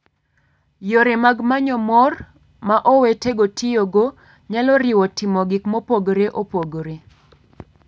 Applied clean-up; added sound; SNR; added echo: none; none; none; none.